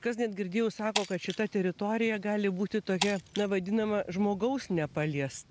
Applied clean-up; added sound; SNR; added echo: none; Shatter; 12 dB; none.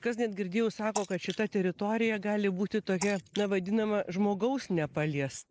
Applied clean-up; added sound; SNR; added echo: neural mask model Resemble Enhance denoiser.